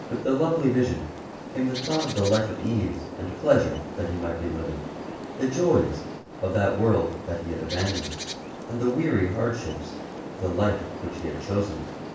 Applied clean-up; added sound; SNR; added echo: none; Bird; 10 dB; reverberation time 0.7 s.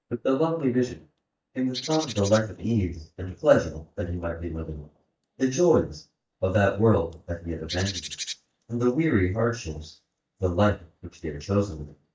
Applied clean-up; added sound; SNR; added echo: neural mask model DeepFilterNet 3.